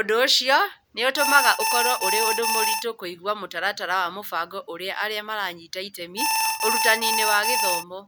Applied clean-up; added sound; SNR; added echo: none; Alarm; -2 dB; none.